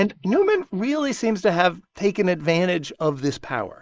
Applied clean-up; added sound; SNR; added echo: neural mask model Resemble Enhance denoiser.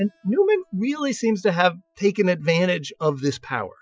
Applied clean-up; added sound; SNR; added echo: classical method Wiener filter.